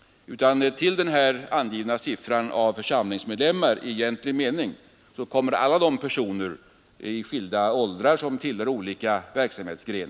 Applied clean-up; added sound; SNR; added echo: none; none; none; none.